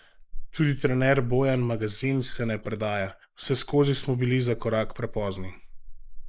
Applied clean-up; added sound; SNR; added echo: neural mask model Resemble Enhance denoiser.